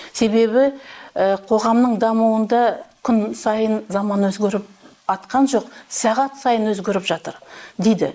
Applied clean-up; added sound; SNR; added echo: neural mask model Resemble Enhance denoiser.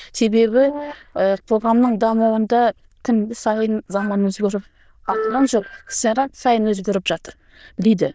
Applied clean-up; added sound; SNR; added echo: neural diffusion model UNIVERSE++.